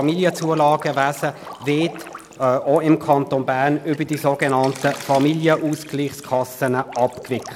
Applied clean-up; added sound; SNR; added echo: none; Drip; 19 dB; none.